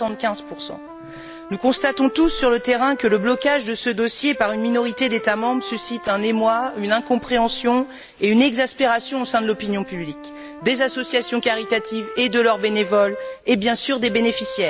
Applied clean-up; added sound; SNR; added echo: none; Wind instrument, woodwind instrument; 14 dB; none.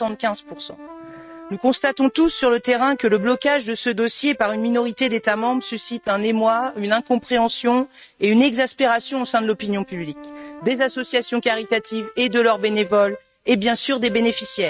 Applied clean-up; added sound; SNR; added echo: neural mask model RNNoise.